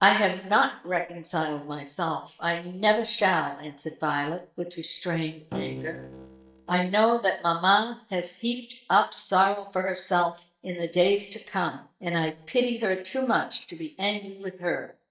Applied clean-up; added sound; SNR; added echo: neural mask model DeepFilterNet 3.